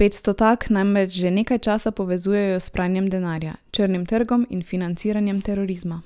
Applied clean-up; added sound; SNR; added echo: none; none; none; none.